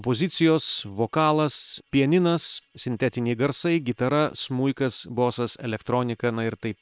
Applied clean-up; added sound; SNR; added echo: neural separator model SepFormer WHAM!.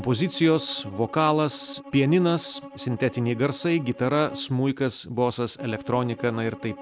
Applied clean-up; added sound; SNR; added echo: none; Bowed string instrument; 17 dB; none.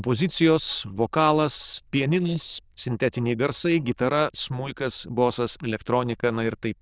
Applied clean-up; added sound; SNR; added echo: neural diffusion model UNIVERSE++.